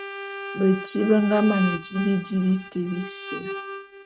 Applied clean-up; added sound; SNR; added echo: neural mask model RNNoise.